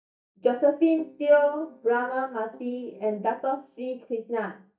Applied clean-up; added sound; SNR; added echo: neural mask model DeepFilterNet 3.